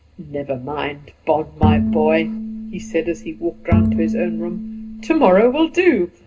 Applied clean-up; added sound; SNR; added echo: none; Bowed string instrument; 1 dB; reverberation time 0.2 s.